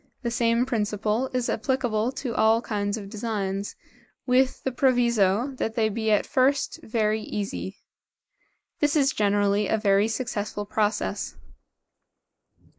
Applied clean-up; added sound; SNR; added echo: neural mask model Resemble Enhance denoiser.